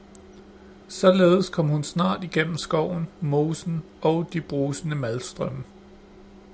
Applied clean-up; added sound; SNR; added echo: none; none; none; none.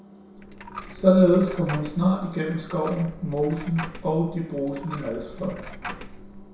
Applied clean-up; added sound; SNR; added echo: none; Coin (dropping); 14 dB; reverberation time 0.7 s.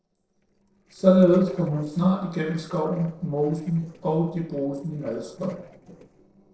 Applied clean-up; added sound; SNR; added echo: neural separator model SepFormer DNS4.